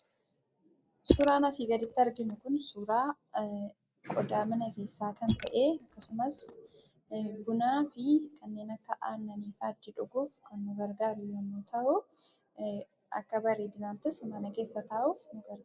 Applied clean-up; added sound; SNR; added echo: neural mask model Resemble Enhance denoiser.